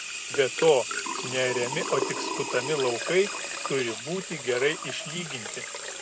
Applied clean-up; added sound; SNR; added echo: none; Sink (filling or washing) / Water tap, faucet; 5 dB; none.